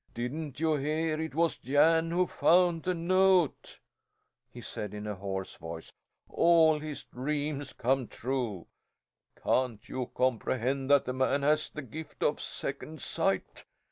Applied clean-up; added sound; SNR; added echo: none; none; none; none.